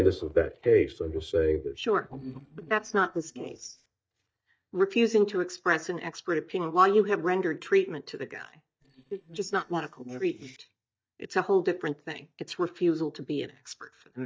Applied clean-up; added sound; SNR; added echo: neural mask model DeepFilterNet 3.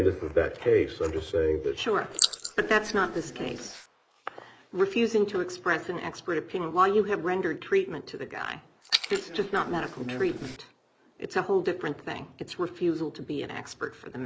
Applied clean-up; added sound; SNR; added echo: neural mask model Resemble Enhance denoiser.